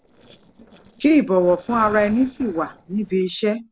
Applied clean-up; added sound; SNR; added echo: neural separator model SepFormer DNS4.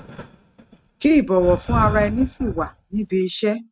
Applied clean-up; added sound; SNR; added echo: neural mask model RNNoise.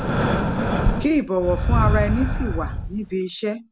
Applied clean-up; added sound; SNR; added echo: none; Breathing; -3 dB; none.